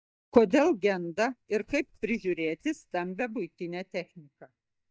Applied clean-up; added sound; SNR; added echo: neural mask model DeepFilterNet 3.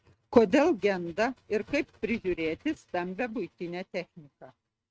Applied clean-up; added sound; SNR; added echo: neural mask model RNNoise.